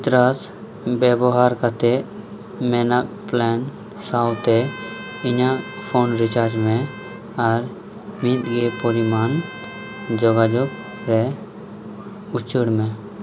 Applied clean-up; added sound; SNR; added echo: none; Trumpet; 17 dB; none.